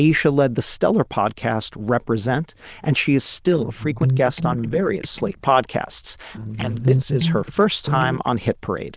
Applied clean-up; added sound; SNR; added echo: neural diffusion model UNIVERSE++.